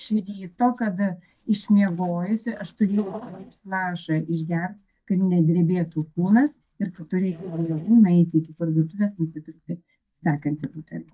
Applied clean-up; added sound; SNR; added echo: neural mask model DeepFilterNet 3.